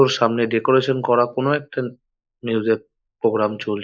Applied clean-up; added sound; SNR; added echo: neural mask model Resemble Enhance denoiser.